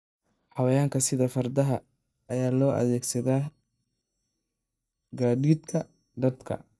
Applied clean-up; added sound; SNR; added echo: neural mask model DeepFilterNet 3.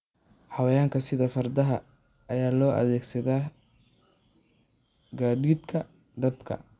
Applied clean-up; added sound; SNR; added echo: none; none; none; none.